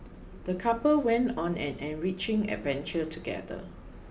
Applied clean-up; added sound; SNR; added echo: none; none; none; none.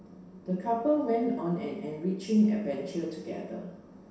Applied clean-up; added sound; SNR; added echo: none; none; none; reverberation time 0.7 s.